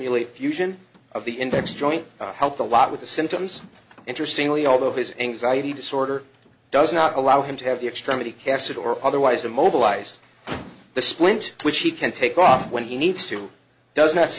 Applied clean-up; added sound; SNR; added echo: none; Motor vehicle (road); 20 dB; none.